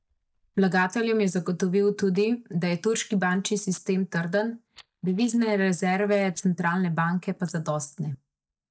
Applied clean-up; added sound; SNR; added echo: neural mask model DeepFilterNet 3.